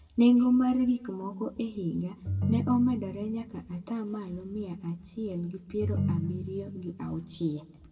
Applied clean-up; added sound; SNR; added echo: none; Ringtone; 3 dB; reverberation time 0.9 s.